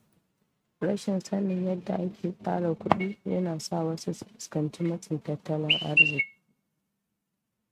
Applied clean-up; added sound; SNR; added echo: neural mask model RNNoise.